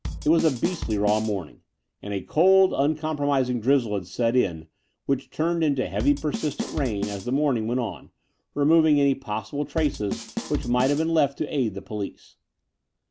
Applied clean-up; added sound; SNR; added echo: none; Bass drum / Snare drum / Drum kit; 8 dB; none.